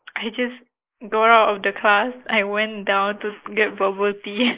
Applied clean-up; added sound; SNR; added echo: neural mask model Resemble Enhance denoiser.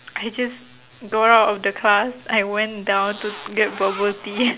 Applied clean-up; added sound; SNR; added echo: none; Zipper (clothing); 15 dB; none.